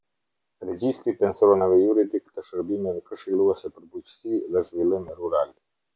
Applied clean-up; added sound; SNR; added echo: none; none; none; none.